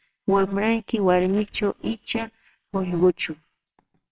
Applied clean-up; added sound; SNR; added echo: neural separator model SepFormer WHAMR!.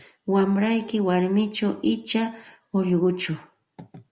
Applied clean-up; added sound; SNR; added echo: none; none; none; none.